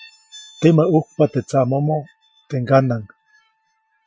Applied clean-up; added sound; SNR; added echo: classical method Wiener filter.